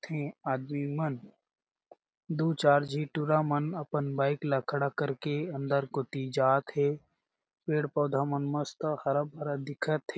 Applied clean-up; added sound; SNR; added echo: none; none; none; none.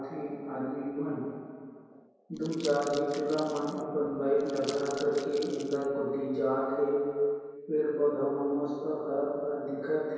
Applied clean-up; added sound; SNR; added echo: none; Crumpling, crinkling; 16 dB; reverberation time 2.2 s.